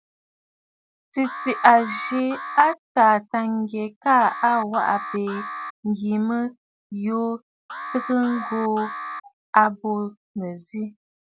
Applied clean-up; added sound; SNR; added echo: none; Alarm; 10 dB; none.